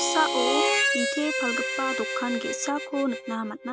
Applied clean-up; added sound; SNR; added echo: none; Harmonica; -1 dB; none.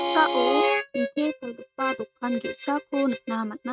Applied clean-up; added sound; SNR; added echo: neural mask model RNNoise.